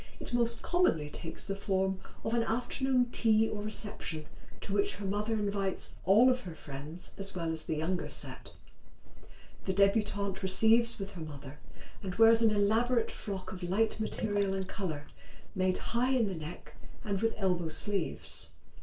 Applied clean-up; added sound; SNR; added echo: neural separator model SepFormer DNS4.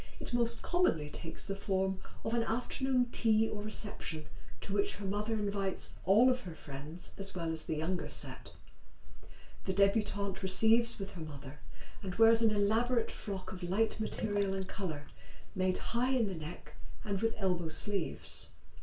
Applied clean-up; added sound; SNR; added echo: none; Sink (filling or washing); 19 dB; reverberation time 0.3 s.